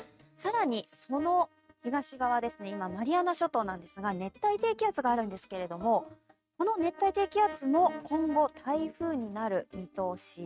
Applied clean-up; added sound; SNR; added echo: neural mask model RNNoise.